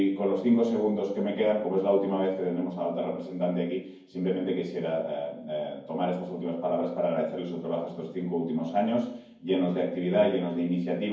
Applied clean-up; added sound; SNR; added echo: none; none; none; reverberation time 0.9 s.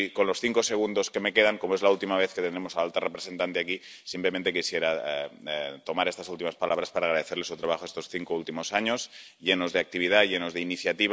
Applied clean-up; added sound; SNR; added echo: none; none; none; none.